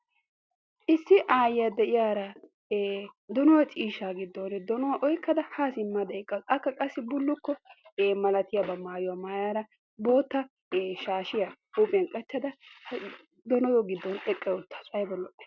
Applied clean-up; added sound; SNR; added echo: none; none; none; none.